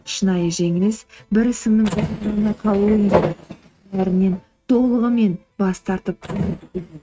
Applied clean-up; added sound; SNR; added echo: neural mask model RNNoise.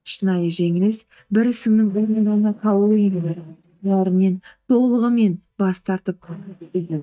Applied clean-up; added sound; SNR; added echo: neural mask model DeepFilterNet 3.